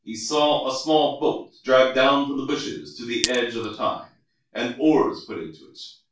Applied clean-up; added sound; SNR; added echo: none; Glass; 9 dB; reverberation time 0.3 s.